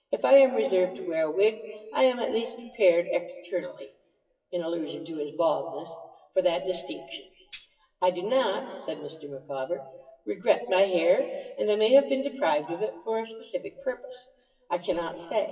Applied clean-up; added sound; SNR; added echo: classical method WPE with log-MMSE.